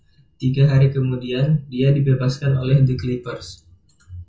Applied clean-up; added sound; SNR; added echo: none; none; none; reverberation time 0.2 s.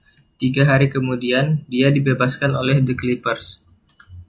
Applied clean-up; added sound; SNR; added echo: none; none; none; none.